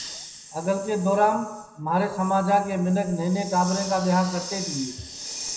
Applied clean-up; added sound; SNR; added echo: none; Hiss; 13 dB; reverberation time 0.8 s.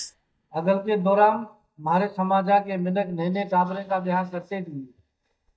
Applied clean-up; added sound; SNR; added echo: neural mask model DeepFilterNet 3.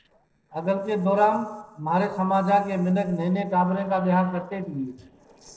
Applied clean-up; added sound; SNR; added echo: neural separator model SepFormer DNS4.